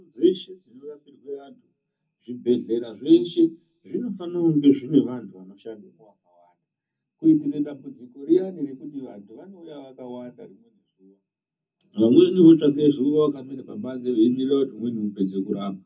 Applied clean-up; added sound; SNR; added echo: none; none; none; reverberation time 0.3 s.